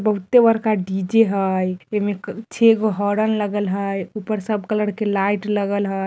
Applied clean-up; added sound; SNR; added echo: none; none; none; none.